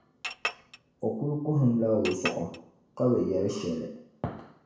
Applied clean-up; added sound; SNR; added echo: none; Chink, clink; 9 dB; reverberation time 0.7 s.